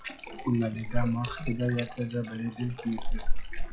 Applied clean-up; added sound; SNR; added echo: classical method log-MMSE.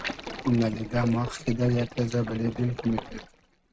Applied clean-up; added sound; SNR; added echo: neural mask model RNNoise.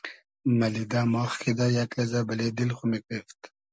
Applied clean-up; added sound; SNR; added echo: none; none; none; none.